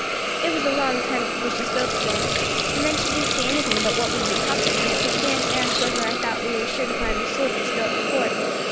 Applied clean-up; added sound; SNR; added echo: none; Hiss + Sink (filling or washing) / Water tap, faucet; -5 dB; none.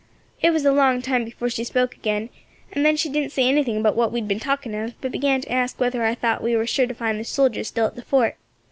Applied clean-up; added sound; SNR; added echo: none; none; none; none.